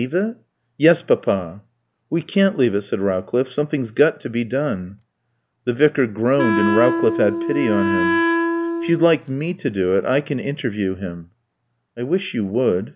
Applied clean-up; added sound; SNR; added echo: none; Wind instrument, woodwind instrument; 0 dB; none.